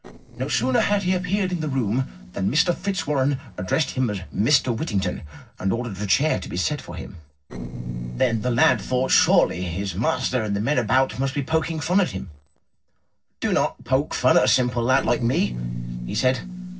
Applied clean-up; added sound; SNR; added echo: neural separator model SepFormer DNS4.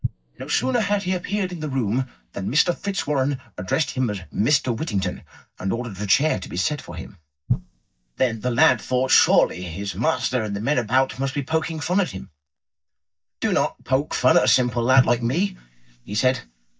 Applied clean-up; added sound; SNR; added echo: neural mask model DeepFilterNet 3.